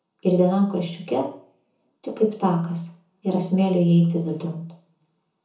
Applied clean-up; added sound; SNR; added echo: none; none; none; reverberation time 0.6 s.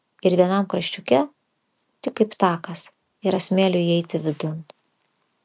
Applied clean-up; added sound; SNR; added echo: none; none; none; none.